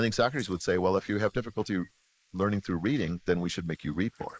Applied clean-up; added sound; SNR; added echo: neural mask model Resemble Enhance denoiser.